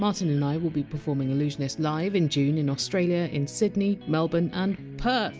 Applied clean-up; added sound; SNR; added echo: none; none; none; none.